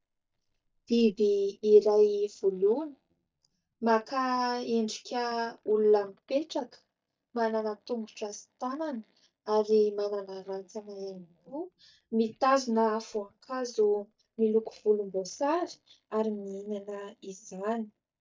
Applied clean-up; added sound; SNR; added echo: neural mask model DeepFilterNet 3.